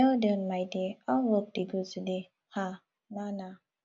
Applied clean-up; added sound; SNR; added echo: none; none; none; none.